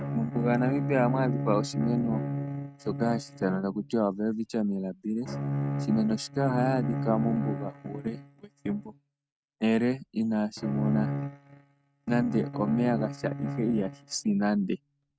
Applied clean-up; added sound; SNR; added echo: neural mask model RNNoise.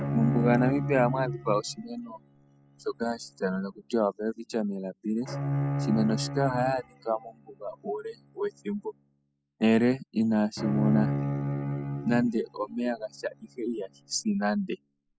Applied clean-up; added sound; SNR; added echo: classical method spectral subtraction.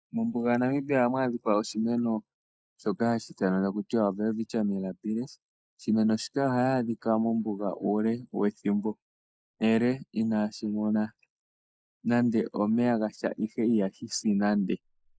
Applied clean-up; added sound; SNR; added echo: neural mask model Resemble Enhance denoiser.